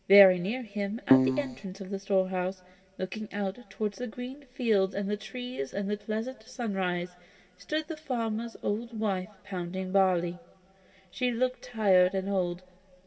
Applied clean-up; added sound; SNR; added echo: none; Keyboard (musical); -5 dB; reverberation time 2.3 s.